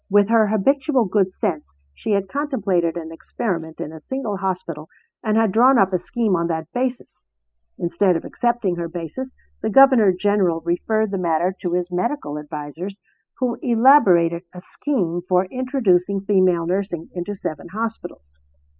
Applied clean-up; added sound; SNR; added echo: classical method spectral subtraction.